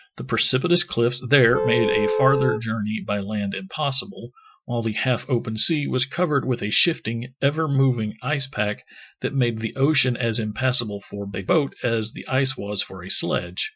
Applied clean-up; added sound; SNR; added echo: classical method Wiener filter.